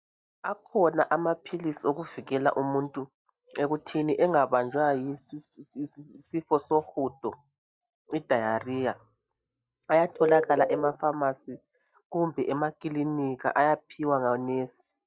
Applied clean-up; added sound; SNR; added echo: neural mask model DeepFilterNet 3.